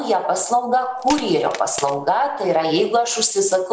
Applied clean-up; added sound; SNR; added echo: none; Crack; 16 dB; none.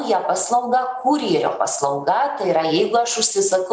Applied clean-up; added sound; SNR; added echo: none; none; none; none.